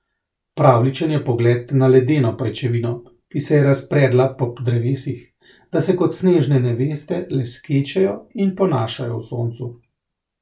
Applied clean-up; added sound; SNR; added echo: none; none; none; none.